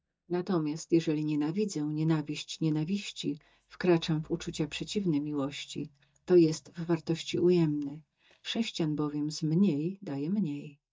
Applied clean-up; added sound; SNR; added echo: neural mask model DeepFilterNet 3.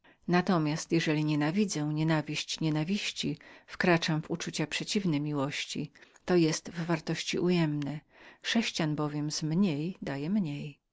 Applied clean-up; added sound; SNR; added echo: none; none; none; none.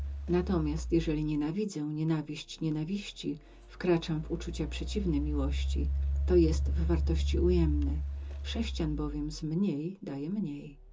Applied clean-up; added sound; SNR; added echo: none; Engine; 2 dB; reverberation time 0.2 s.